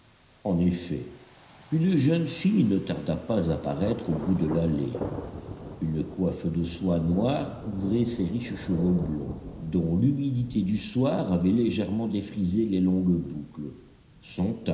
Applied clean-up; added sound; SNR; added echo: none; Thunder; 15 dB; reverberation time 0.9 s.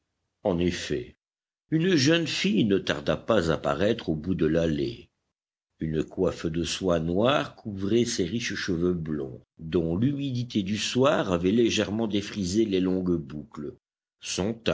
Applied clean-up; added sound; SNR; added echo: none; none; none; none.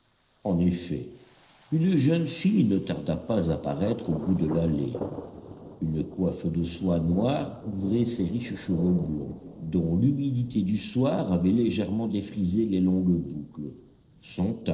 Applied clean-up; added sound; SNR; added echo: neural separator model SepFormer DNS4.